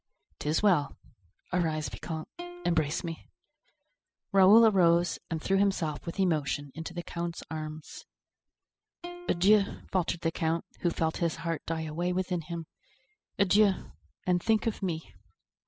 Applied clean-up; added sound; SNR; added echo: classical method spectral subtraction.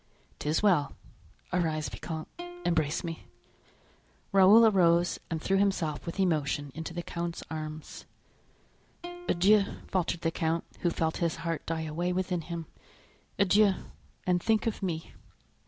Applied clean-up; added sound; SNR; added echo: none; Plucked string instrument; 19 dB; none.